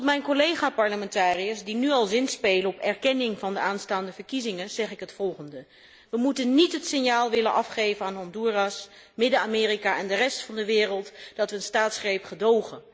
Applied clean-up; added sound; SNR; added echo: none; none; none; none.